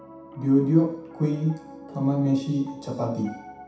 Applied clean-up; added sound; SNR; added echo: none; Piano; 18 dB; reverberation time 0.7 s.